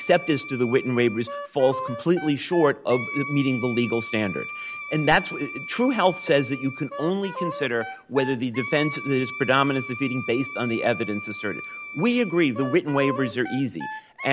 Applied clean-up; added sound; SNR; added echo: none; Wind instrument, woodwind instrument; 11 dB; none.